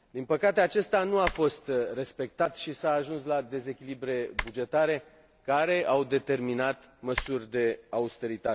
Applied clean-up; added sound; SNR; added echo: none; Typing; 13 dB; none.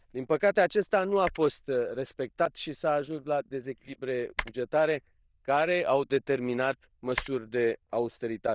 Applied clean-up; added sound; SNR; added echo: neural diffusion model UNIVERSE++.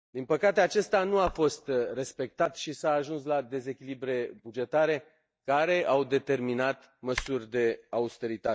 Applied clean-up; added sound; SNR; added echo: neural mask model DeepFilterNet 3.